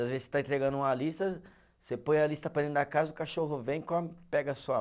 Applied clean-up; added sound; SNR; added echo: none; none; none; none.